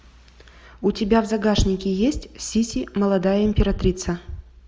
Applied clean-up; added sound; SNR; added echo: none; none; none; none.